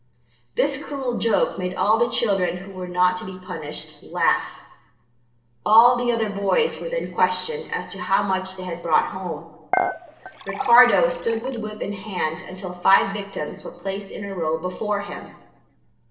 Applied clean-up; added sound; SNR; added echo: neural separator model SepFormer DNS4.